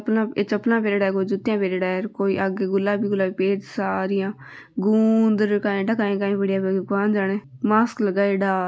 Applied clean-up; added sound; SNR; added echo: none; none; none; none.